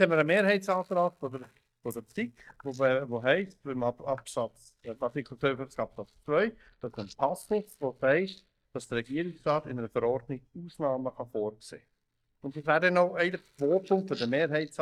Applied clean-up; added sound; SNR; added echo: neural mask model DeepFilterNet 3.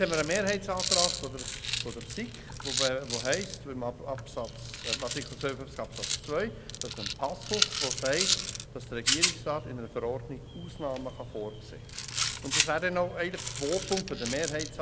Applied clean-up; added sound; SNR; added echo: none; Rattle; -3 dB; none.